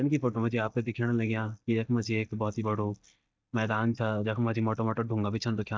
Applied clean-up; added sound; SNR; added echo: neural mask model DeepFilterNet 3.